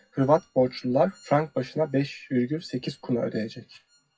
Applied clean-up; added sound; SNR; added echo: classical method WPE with log-MMSE.